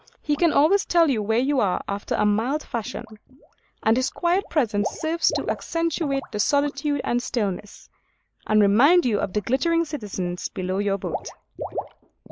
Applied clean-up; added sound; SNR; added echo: neural mask model Resemble Enhance denoiser.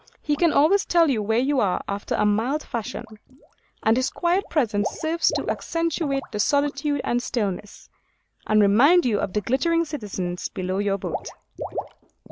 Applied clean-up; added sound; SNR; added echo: none; Water / Liquid; 15 dB; none.